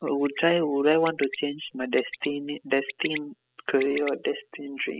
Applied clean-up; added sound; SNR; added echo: classical method spectral subtraction.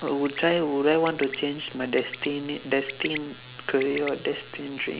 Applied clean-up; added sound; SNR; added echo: none; Bird; 15 dB; none.